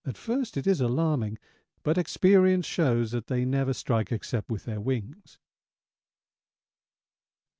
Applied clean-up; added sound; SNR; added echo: none; none; none; none.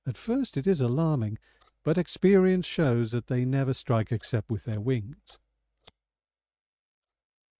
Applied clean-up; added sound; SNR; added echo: neural mask model RNNoise.